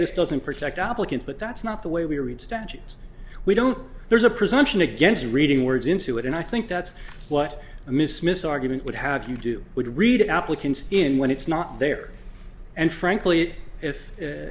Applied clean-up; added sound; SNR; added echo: none; none; none; none.